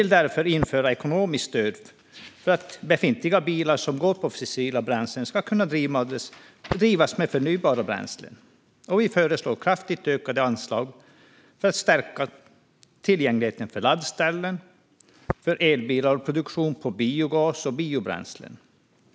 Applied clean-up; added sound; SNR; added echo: none; Tap; 15 dB; none.